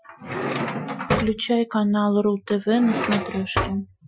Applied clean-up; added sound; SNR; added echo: classical method Wiener filter.